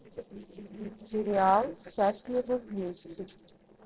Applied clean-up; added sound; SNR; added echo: neural separator model SepFormer DNS4.